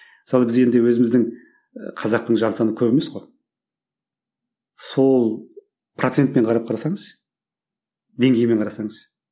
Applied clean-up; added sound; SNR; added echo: none; none; none; none.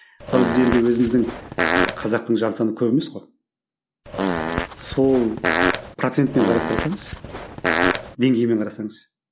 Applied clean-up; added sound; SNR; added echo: none; Fart; 1 dB; none.